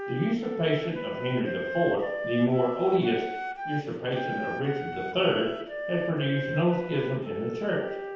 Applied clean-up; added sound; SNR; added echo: none; Wind instrument, woodwind instrument; 7 dB; reverberation time 0.9 s.